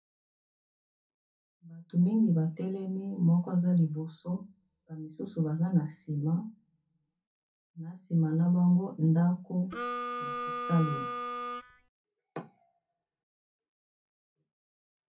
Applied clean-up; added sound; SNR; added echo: none; Harmonica; 4 dB; reverberation time 0.3 s.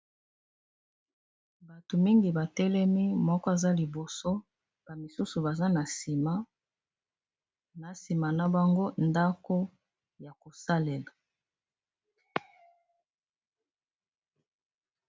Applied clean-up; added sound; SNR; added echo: none; none; none; none.